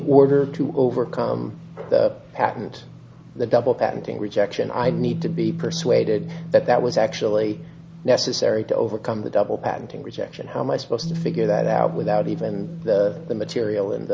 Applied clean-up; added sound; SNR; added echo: none; Bass guitar; 12 dB; none.